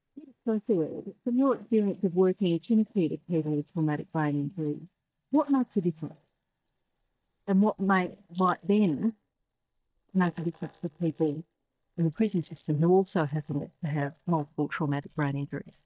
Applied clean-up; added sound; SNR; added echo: neural mask model DeepFilterNet 3.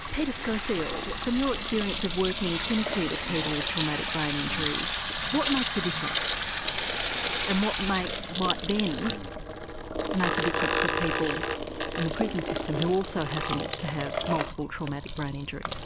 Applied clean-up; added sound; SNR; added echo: none; Sink (filling or washing) / Water tap, faucet; 0 dB; none.